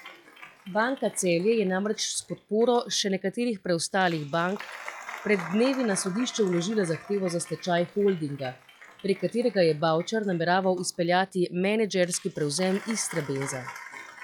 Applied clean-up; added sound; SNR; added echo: classical method log-MMSE.